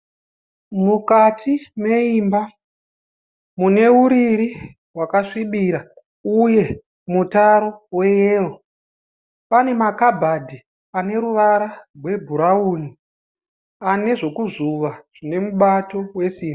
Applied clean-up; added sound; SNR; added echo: none; none; none; none.